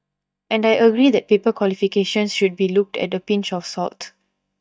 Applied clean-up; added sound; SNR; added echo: neural mask model DeepFilterNet 3.